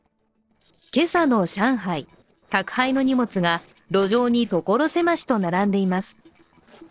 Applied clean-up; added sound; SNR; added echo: neural separator model SepFormer DNS4.